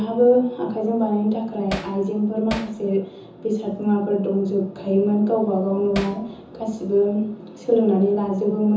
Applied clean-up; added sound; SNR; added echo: none; Hammer; 11 dB; reverberation time 0.6 s.